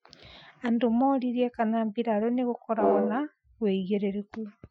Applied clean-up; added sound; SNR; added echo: classical method Wiener filter.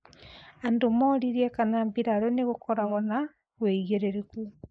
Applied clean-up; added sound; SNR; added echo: neural mask model Resemble Enhance denoiser.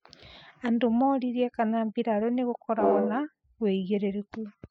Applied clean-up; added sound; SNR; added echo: classical method spectral subtraction.